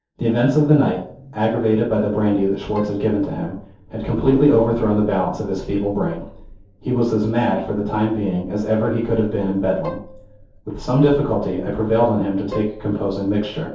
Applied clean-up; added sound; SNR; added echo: neural separator model SepFormer DNS4.